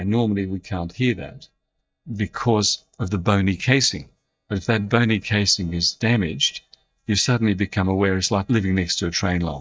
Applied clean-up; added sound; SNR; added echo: neural mask model DeepFilterNet 3.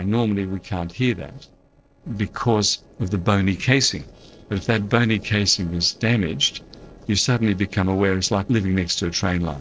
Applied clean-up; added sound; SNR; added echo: neural separator model SepFormer DNS4.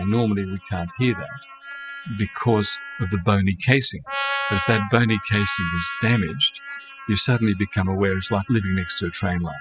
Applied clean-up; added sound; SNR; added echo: classical method spectral subtraction.